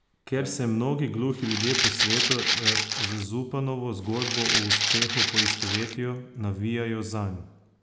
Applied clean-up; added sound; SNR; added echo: none; Rattle (instrument); -4 dB; none.